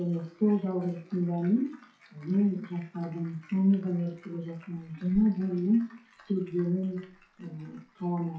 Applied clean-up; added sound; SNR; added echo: classical method WPE with log-MMSE.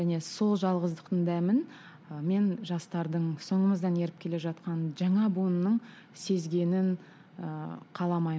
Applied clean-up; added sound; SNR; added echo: none; none; none; none.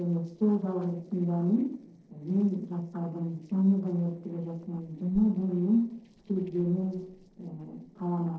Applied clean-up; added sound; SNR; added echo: neural separator model SepFormer DNS4.